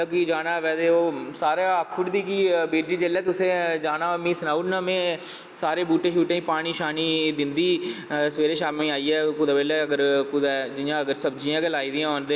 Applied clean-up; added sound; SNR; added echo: none; none; none; none.